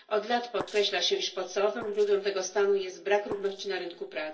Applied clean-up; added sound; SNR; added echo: neural separator model SepFormer DNS4.